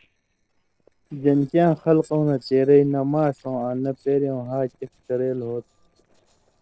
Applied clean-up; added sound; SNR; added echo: neural separator model SepFormer DNS4.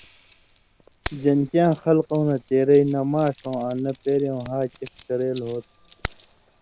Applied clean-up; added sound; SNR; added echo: none; Chime + Keys jangling; 7 dB; none.